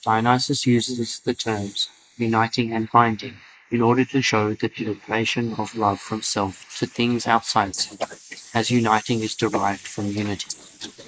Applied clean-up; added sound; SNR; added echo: neural mask model Resemble Enhance denoiser.